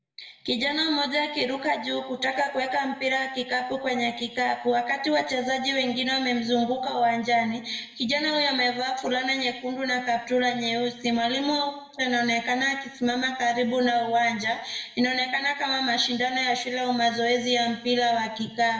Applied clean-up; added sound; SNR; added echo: none; none; none; reverberation time 0.8 s.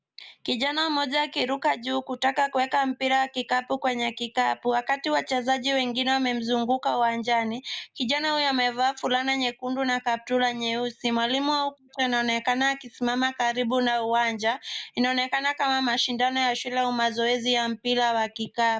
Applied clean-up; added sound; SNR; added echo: none; none; none; none.